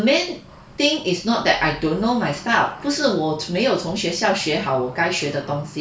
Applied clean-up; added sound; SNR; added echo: none; none; none; none.